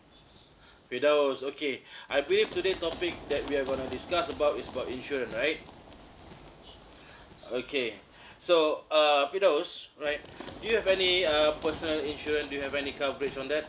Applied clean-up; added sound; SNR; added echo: none; Run; 16 dB; none.